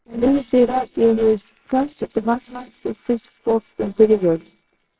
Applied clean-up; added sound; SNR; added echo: neural separator model SepFormer WHAMR!.